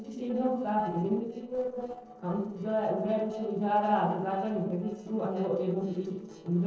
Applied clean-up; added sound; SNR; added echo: neural separator model SepFormer DNS4.